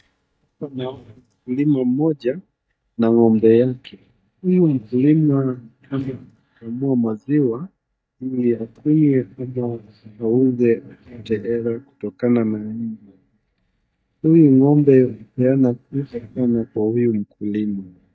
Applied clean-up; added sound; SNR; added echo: neural mask model DeepFilterNet 3.